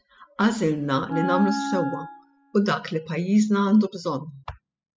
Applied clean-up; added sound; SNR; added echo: classical method spectral subtraction.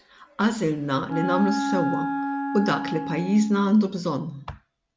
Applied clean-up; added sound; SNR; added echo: none; Wind instrument, woodwind instrument; 5 dB; none.